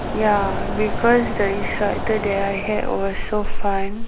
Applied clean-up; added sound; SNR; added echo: none; Mechanisms; 1 dB; none.